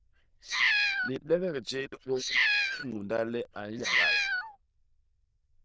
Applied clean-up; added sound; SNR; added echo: neural diffusion model UNIVERSE++.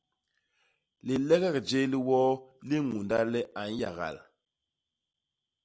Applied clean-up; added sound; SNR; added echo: none; none; none; none.